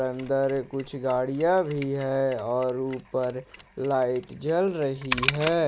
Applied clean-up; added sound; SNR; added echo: none; Mechanisms; 9 dB; none.